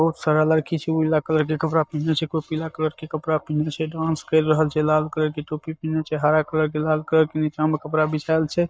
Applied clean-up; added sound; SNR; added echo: neural mask model DeepFilterNet 3.